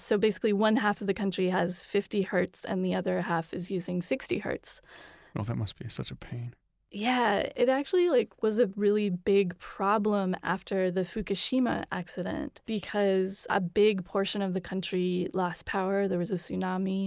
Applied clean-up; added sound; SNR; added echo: none; none; none; none.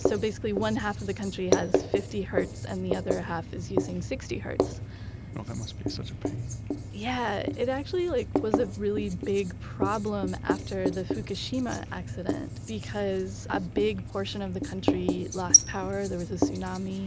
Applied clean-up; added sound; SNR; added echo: none; Writing; -1 dB; none.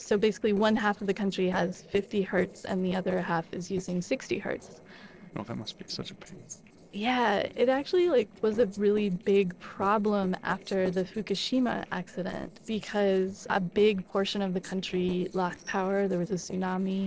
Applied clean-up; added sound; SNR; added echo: neural separator model SepFormer DNS4.